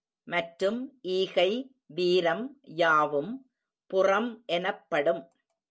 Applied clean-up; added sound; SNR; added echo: none; none; none; none.